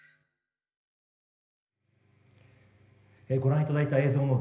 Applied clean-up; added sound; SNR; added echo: none; none; none; reverberation time 1.4 s.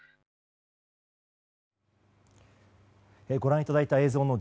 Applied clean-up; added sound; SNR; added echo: none; none; none; none.